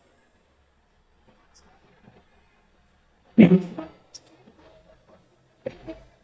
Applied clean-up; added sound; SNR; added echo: neural mask model DeepFilterNet 3.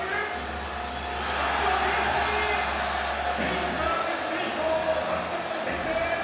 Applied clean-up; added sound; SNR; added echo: none; Musical instrument; 13 dB; reverberation time 1.1 s.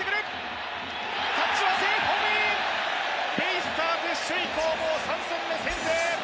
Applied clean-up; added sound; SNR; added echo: none; none; none; none.